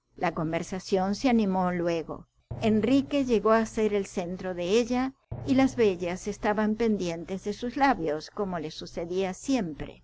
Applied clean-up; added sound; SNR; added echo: none; Drum; 14 dB; none.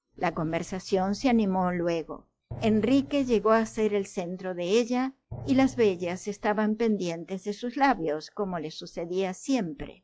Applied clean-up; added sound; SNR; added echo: classical method log-MMSE.